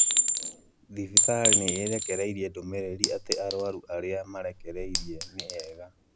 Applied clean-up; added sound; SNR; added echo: none; Chink, clink; -5 dB; none.